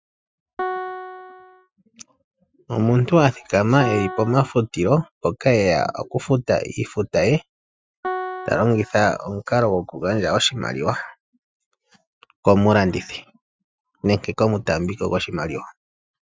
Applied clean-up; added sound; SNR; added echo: classical method Wiener filter.